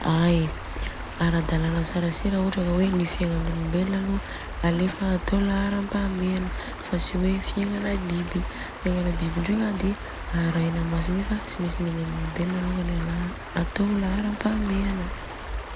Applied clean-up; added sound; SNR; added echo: none; Stream; 13 dB; none.